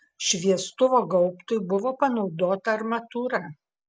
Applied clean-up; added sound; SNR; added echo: none; none; none; none.